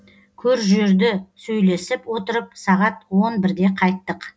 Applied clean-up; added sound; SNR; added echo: none; none; none; none.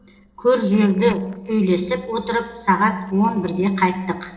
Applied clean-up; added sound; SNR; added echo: neural separator model SepFormer DNS4.